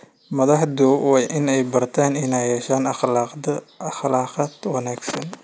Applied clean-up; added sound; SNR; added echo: none; none; none; none.